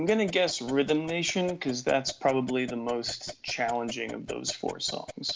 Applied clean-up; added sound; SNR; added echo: none; none; none; none.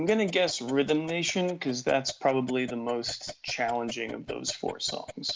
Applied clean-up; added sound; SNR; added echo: neural mask model Resemble Enhance denoiser.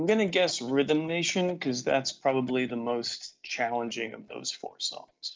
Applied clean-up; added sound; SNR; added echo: neural mask model DeepFilterNet 3.